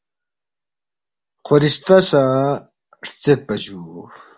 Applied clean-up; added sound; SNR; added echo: none; none; none; none.